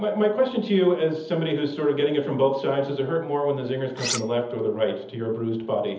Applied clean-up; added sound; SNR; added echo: none; Cutlery, silverware; 6 dB; reverberation time 0.7 s.